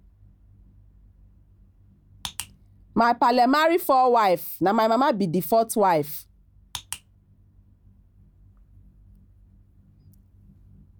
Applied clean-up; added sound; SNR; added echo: none; none; none; none.